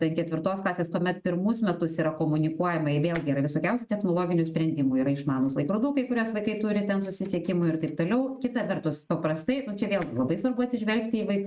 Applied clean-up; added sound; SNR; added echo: neural mask model RNNoise.